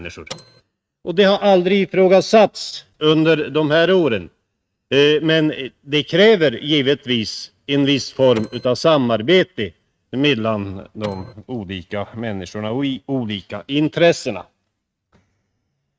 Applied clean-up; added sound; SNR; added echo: neural mask model RNNoise.